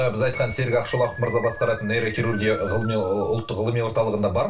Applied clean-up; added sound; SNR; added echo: none; Keyboard (musical); 14 dB; reverberation time 0.3 s.